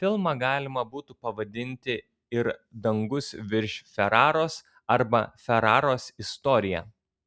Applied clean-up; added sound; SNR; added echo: none; none; none; none.